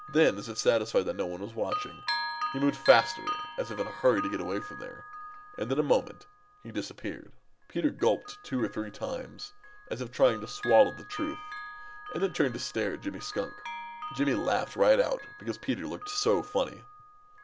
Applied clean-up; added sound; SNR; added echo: none; Bell; 11 dB; none.